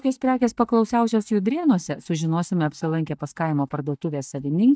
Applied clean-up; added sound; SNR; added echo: neural mask model DeepFilterNet 3.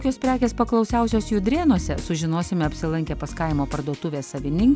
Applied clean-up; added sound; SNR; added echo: none; none; none; none.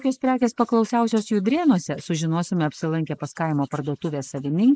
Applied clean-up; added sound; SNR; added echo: neural mask model Resemble Enhance denoiser.